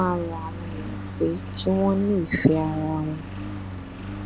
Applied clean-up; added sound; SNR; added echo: none; Engine; 8 dB; none.